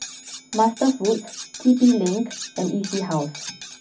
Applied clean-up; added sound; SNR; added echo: none; Cutlery, silverware; 14 dB; reverberation time 0.4 s.